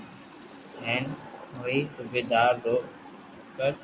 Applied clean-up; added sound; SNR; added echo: none; Toilet flush; 19 dB; none.